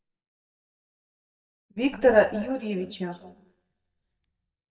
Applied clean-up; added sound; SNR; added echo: neural mask model DeepFilterNet 3.